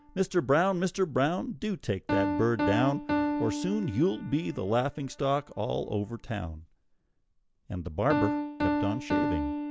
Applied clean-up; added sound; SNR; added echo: none; Piano; 3 dB; none.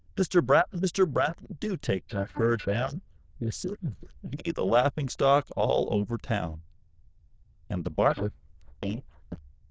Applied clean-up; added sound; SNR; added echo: neural diffusion model UNIVERSE++.